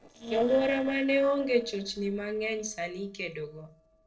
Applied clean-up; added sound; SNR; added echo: neural separator model SepFormer DNS4.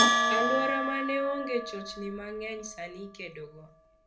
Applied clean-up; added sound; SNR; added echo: none; Bell; -3 dB; reverberation time 0.3 s.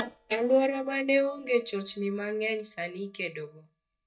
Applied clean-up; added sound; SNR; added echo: neural mask model DeepFilterNet 3.